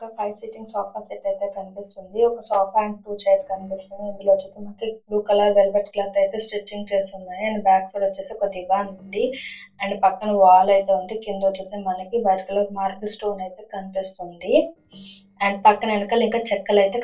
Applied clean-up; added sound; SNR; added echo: neural separator model SepFormer DNS4.